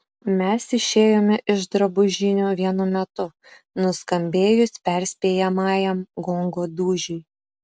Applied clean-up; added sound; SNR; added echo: none; none; none; none.